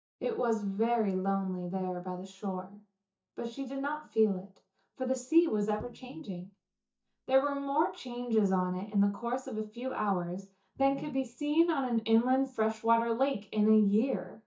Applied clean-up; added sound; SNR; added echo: neural mask model DeepFilterNet 3.